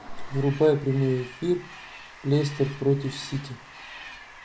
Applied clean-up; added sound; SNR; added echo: none; Train; 17 dB; reverberation time 0.2 s.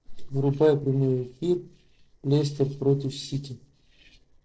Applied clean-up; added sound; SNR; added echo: neural separator model SepFormer DNS4.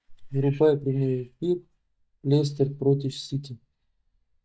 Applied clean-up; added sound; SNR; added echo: neural mask model DeepFilterNet 3.